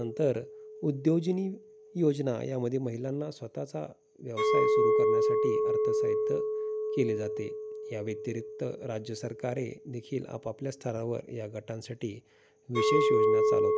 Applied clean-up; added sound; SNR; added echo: none; Chink, clink; -3 dB; none.